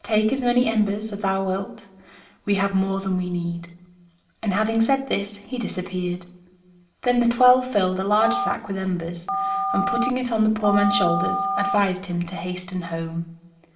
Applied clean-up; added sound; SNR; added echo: none; Telephone; 2 dB; reverberation time 0.9 s.